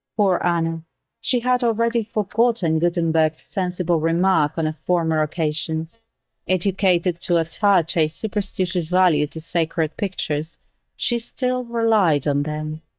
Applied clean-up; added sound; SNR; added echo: neural mask model DeepFilterNet 3.